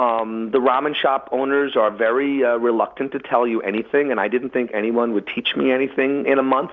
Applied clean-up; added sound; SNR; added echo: none; none; none; none.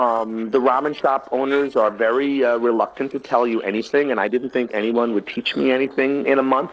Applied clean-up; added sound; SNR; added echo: neural separator model SepFormer DNS4.